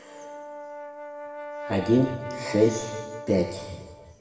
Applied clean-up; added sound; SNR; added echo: none; Brass instrument; 10 dB; reverberation time 1.2 s.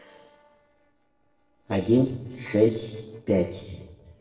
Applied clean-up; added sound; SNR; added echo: neural separator model SepFormer DNS4.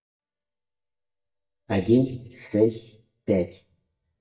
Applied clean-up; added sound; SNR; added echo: neural mask model DeepFilterNet 3.